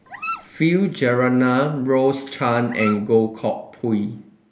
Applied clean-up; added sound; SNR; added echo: neural mask model Resemble Enhance denoiser.